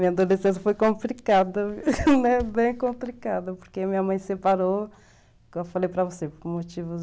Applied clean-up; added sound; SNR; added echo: none; Bass drum; 20 dB; none.